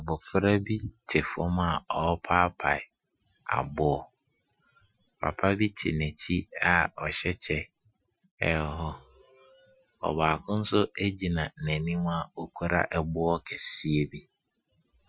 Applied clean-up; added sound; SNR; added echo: classical method Wiener filter.